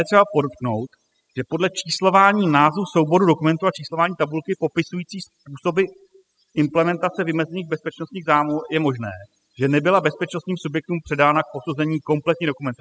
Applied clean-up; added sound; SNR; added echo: classical method spectral subtraction.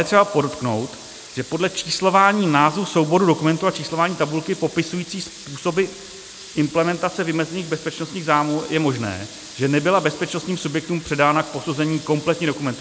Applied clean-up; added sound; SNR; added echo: none; Sink (filling or washing) / Water tap, faucet; 18 dB; none.